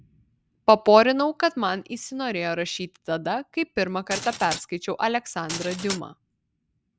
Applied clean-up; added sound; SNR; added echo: none; Glass; 11 dB; none.